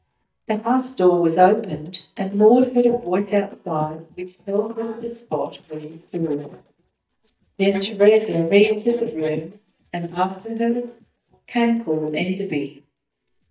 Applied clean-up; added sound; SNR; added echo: neural mask model DeepFilterNet 3.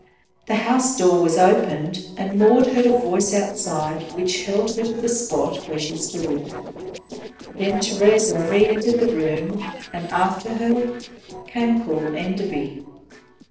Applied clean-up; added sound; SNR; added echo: neural separator model SepFormer DNS4.